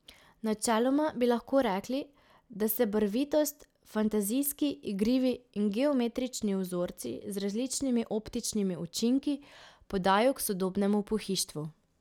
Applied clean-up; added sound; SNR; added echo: none; none; none; none.